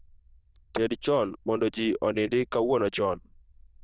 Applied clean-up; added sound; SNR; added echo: neural diffusion model UNIVERSE++.